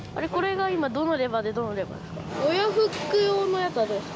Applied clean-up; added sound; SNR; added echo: none; none; none; none.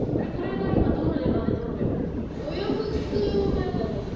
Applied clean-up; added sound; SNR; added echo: none; Thunder; -5 dB; reverberation time 1.1 s.